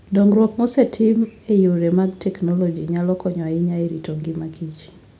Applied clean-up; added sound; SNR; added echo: none; none; none; none.